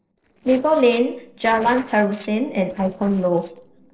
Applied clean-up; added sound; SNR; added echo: neural separator model SepFormer DNS4.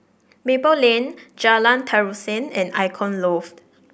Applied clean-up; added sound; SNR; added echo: none; none; none; none.